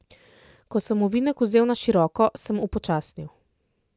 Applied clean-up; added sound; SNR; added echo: none; none; none; none.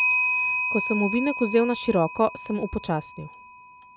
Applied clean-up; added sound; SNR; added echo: none; Clock; 3 dB; none.